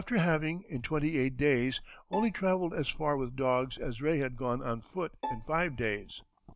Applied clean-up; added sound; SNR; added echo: none; Bowed string instrument; 12 dB; none.